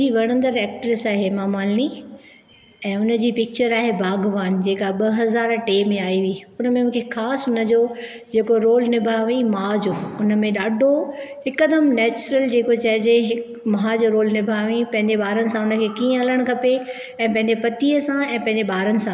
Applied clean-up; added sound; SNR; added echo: none; none; none; none.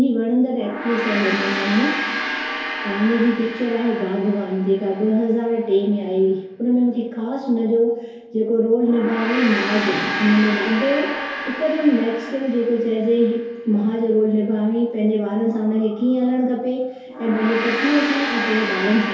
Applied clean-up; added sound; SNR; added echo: none; Gong; 9 dB; reverberation time 2.4 s.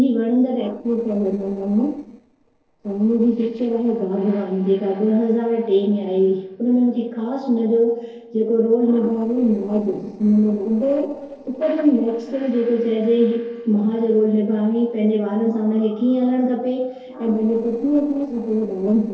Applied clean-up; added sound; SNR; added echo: neural separator model SepFormer DNS4.